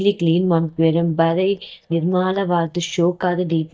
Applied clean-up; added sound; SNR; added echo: neural mask model DeepFilterNet 3.